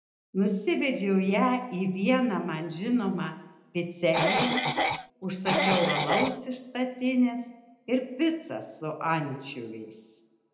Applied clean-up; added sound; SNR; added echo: none; Cough; -1 dB; reverberation time 0.8 s.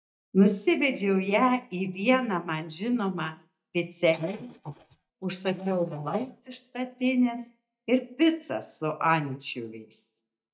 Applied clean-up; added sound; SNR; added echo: neural mask model DeepFilterNet 3.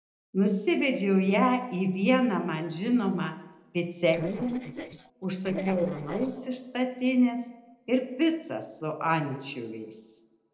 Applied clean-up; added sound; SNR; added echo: neural separator model SepFormer DNS4.